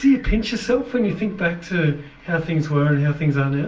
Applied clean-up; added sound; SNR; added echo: none; none; none; reverberation time 0.3 s.